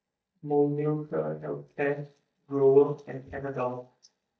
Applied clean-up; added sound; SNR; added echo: neural mask model DeepFilterNet 3.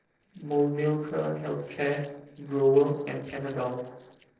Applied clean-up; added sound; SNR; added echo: neural separator model SepFormer DNS4.